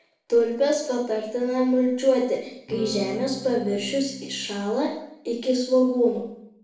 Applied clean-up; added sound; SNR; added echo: none; Electric guitar / Strum; 11 dB; reverberation time 0.7 s.